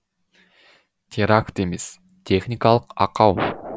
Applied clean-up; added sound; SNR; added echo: none; none; none; none.